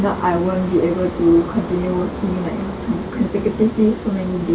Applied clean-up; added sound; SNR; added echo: none; none; none; none.